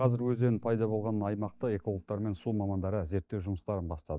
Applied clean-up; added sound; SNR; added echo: neural mask model DeepFilterNet 3.